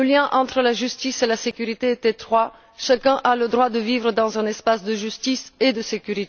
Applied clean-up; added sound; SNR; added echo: none; none; none; none.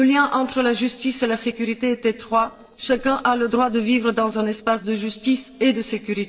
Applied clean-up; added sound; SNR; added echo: neural separator model SepFormer DNS4.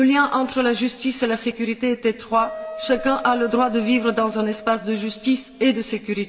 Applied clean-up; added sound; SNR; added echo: none; Wind instrument, woodwind instrument; 14 dB; reverberation time 2.3 s.